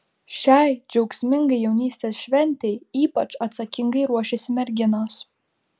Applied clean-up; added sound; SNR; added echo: none; none; none; none.